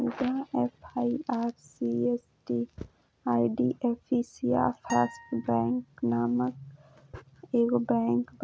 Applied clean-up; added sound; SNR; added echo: none; Acoustic guitar; 16 dB; none.